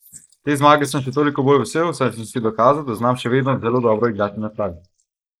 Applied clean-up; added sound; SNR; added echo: neural mask model Resemble Enhance denoiser.